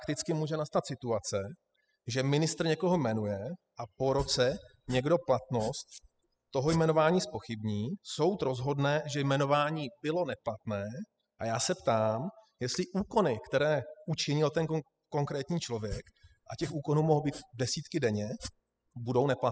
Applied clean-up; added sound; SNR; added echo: classical method spectral subtraction.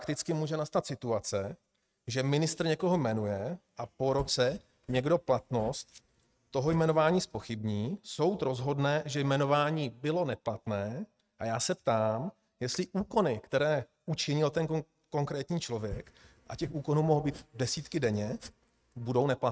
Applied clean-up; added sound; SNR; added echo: neural mask model RNNoise.